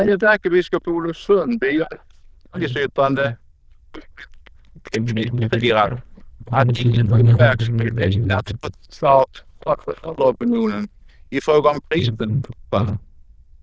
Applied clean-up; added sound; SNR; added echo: neural diffusion model UNIVERSE++.